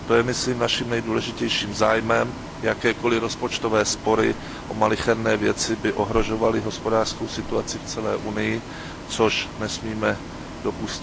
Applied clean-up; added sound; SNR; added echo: none; Bus; 11 dB; none.